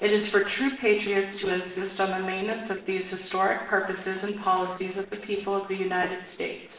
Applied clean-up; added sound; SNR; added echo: neural separator model SepFormer DNS4.